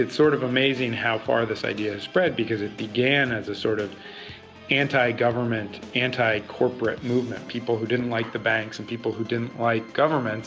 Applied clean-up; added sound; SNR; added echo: none; none; none; none.